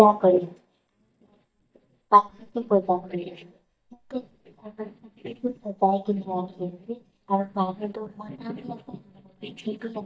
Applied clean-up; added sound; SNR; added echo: neural mask model DeepFilterNet 3.